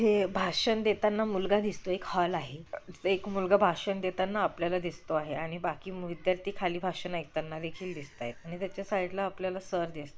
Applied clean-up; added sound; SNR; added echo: none; Gull, seagull / Fowl; 15 dB; none.